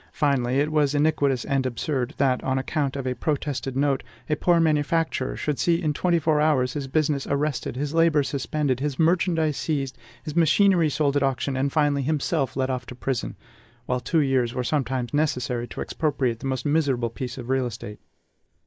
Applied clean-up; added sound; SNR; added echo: neural mask model Resemble Enhance denoiser.